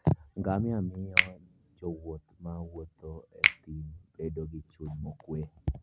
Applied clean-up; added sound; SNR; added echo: none; Finger snapping; 0 dB; none.